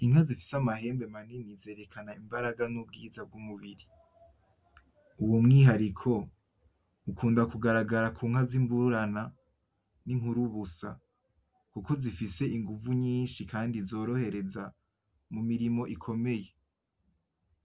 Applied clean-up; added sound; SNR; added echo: none; none; none; none.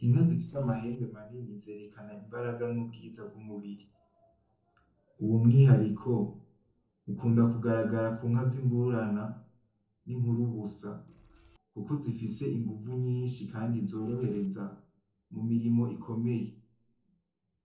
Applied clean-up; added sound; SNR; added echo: neural separator model SepFormer DNS4.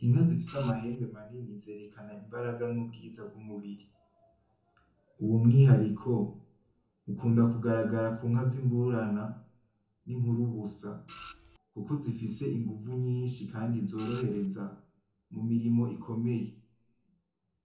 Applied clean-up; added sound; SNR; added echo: none; Printer; 18 dB; reverberation time 0.7 s.